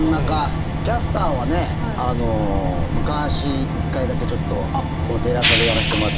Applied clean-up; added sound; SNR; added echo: none; Boat, Water vehicle + Train; -3 dB; none.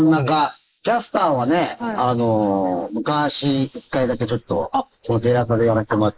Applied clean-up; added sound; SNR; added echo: neural mask model Resemble Enhance denoiser.